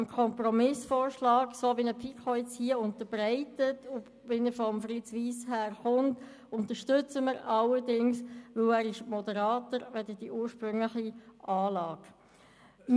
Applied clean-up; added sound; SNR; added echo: none; none; none; none.